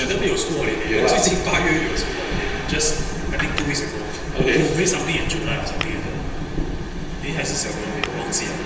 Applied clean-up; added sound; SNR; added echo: none; Tap / Glass; 12 dB; reverberation time 0.8 s.